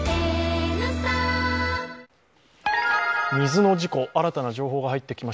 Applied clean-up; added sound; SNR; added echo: none; Brass instrument; 19 dB; none.